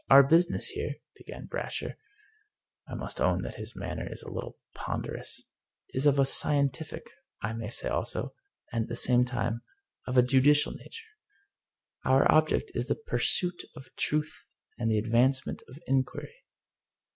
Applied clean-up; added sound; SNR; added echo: none; none; none; none.